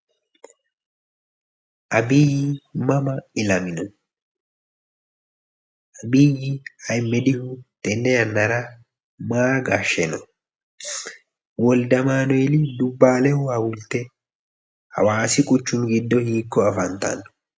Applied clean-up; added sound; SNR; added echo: none; none; none; none.